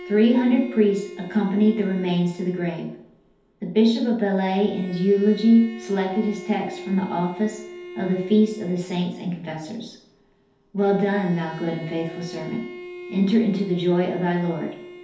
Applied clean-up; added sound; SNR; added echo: none; Bowed string instrument; 16 dB; reverberation time 2.2 s.